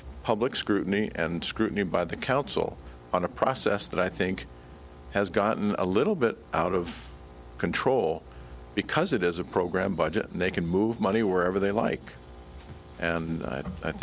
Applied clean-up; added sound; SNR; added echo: none; none; none; none.